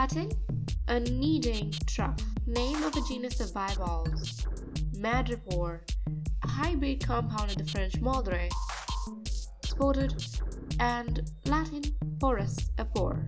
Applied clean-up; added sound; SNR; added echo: none; Drum kit; -2 dB; none.